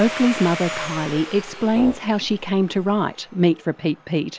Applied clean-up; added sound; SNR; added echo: none; Domestic sounds, home sounds + Brass instrument; 12 dB; none.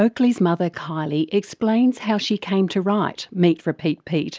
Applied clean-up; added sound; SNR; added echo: none; none; none; none.